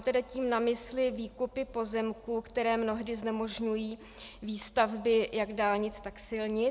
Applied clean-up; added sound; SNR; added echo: none; none; none; none.